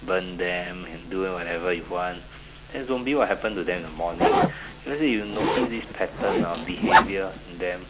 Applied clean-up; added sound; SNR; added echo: none; Zipper (clothing); 0 dB; none.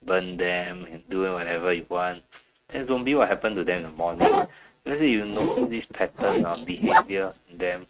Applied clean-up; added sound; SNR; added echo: neural mask model RNNoise.